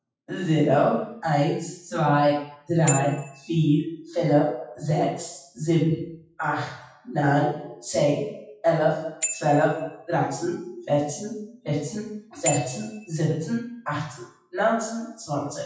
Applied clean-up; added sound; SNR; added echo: classical method WPE with log-MMSE.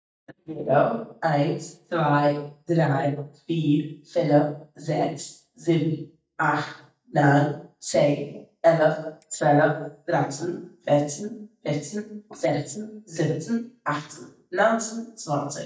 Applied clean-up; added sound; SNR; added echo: neural mask model DeepFilterNet 3.